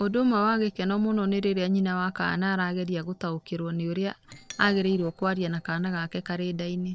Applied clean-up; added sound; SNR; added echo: neural separator model SepFormer DNS4.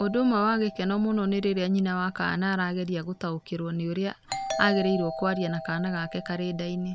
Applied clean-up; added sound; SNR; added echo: none; Doorbell; 12 dB; none.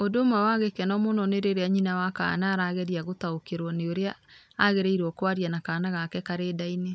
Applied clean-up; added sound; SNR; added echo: none; none; none; none.